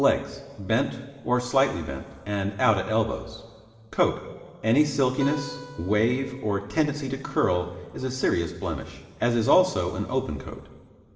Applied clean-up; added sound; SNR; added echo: none; Acoustic guitar; 16 dB; reverberation time 2.1 s.